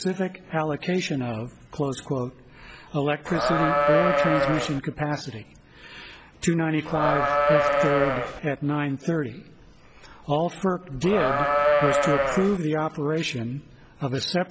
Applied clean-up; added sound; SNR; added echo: none; Livestock, farm animals, working animals; -5 dB; none.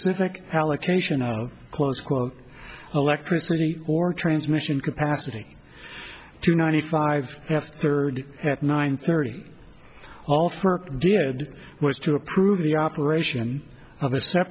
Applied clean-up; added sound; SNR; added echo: none; none; none; none.